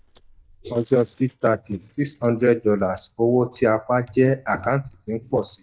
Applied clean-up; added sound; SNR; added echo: neural mask model DeepFilterNet 3.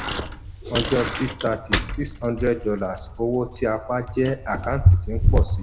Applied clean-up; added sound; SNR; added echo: none; Bicycle; -2 dB; reverberation time 1.0 s.